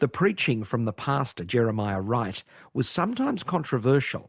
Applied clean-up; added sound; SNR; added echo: none; none; none; none.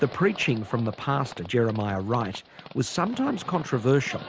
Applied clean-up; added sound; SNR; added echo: none; Livestock, farm animals, working animals; 17 dB; none.